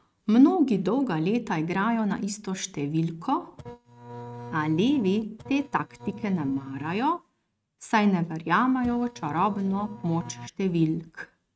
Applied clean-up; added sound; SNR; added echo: neural mask model RNNoise.